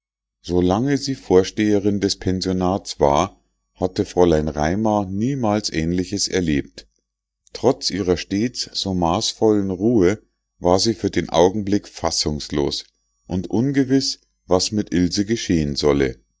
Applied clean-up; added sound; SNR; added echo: neural mask model DeepFilterNet 3.